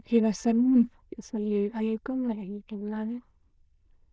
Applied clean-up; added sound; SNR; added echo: neural diffusion model UNIVERSE++.